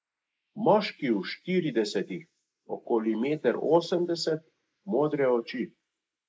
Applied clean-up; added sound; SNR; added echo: neural mask model Resemble Enhance denoiser.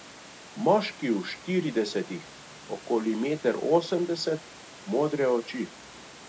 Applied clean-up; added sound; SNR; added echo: none; Water; 18 dB; none.